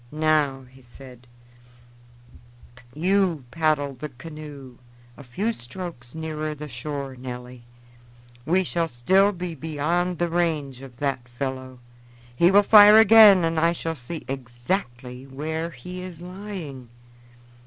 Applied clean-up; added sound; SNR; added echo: none; none; none; none.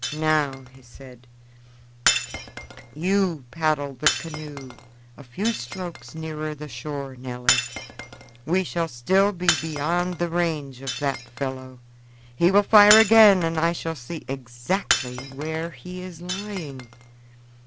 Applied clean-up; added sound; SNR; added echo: none; Shatter; 7 dB; none.